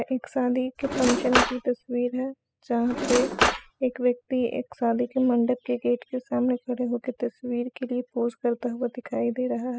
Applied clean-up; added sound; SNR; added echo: classical method spectral subtraction.